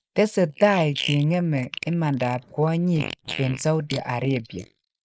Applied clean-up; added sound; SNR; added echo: neural mask model Resemble Enhance denoiser.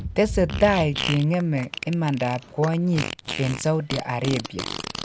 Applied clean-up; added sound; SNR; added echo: none; Fart; 9 dB; none.